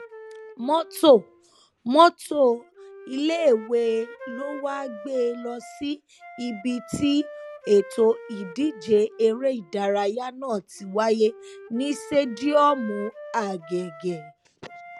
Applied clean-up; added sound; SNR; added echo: none; Wind instrument, woodwind instrument; 18 dB; none.